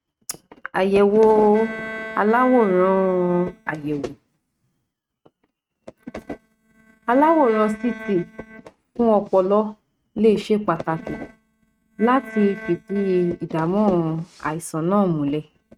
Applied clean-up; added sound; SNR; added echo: neural mask model RNNoise.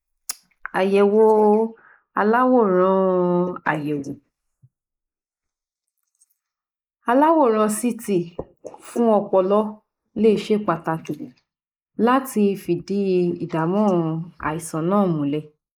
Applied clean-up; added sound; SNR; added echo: neural mask model Resemble Enhance denoiser.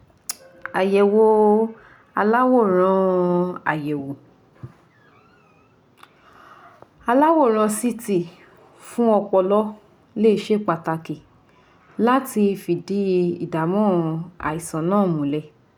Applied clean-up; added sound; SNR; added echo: none; none; none; none.